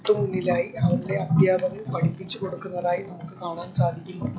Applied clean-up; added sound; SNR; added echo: classical method log-MMSE.